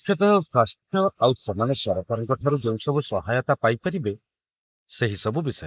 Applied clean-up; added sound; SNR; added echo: neural mask model Resemble Enhance denoiser.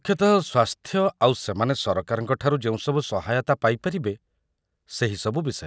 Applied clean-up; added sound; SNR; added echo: none; none; none; none.